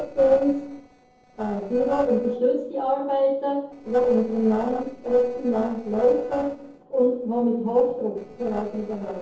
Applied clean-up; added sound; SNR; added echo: neural separator model SepFormer DNS4.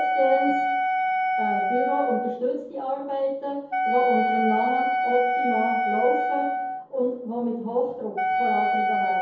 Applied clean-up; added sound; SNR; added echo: none; Wind instrument, woodwind instrument; -2 dB; reverberation time 0.7 s.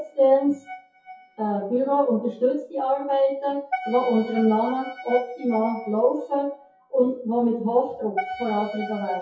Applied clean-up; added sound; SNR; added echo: classical method WPE with log-MMSE.